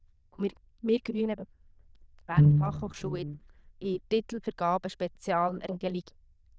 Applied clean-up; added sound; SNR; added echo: neural diffusion model UNIVERSE++.